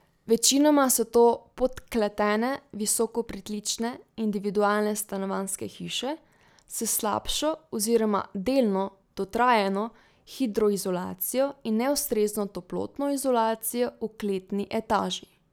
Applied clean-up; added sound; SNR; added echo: none; none; none; none.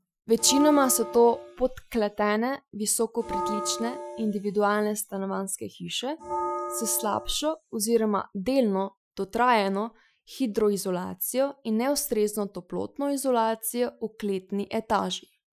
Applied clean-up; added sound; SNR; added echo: classical method Wiener filter.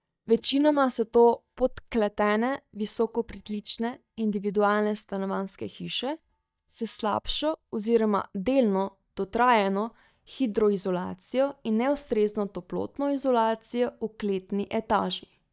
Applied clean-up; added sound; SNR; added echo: neural mask model DeepFilterNet 3.